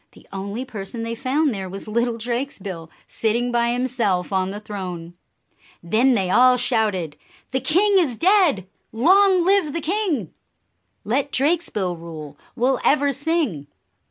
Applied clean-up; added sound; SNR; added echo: none; none; none; none.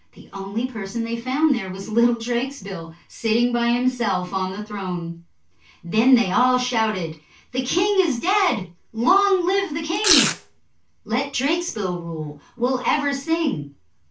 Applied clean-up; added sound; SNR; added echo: none; Domestic sounds, home sounds; 0 dB; reverberation time 0.2 s.